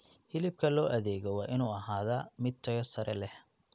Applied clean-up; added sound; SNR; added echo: none; none; none; none.